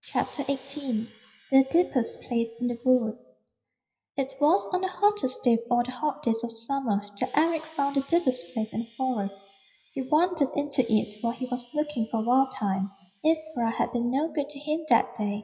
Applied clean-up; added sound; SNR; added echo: classical method WPE with log-MMSE.